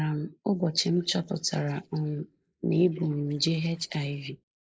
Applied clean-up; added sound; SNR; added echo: neural mask model Resemble Enhance denoiser.